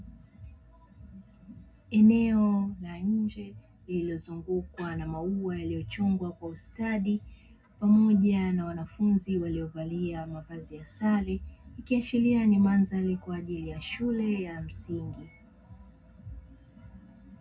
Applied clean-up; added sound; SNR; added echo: none; none; none; reverberation time 0.4 s.